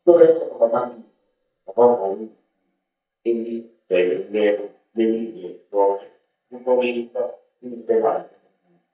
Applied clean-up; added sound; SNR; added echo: neural mask model DeepFilterNet 3.